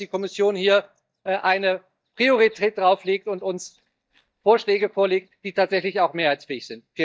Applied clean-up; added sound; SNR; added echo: neural mask model DeepFilterNet 3.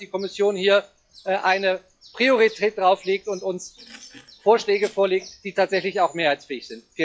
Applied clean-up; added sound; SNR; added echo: classical method log-MMSE.